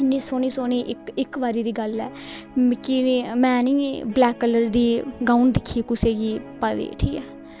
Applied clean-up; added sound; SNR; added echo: none; Guitar; 19 dB; none.